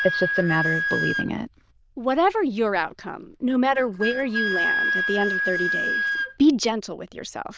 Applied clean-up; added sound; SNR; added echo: neural diffusion model UNIVERSE++.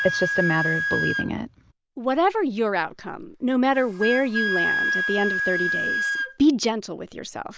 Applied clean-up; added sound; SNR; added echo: none; Wind instrument, woodwind instrument; 3 dB; none.